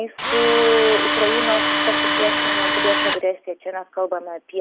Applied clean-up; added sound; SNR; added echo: none; Tools; -3 dB; none.